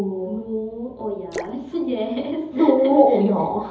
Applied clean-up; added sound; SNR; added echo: none; Drip / Splash, splatter; 18 dB; reverberation time 0.7 s.